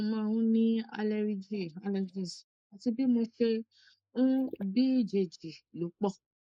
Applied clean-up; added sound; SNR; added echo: neural mask model Resemble Enhance denoiser.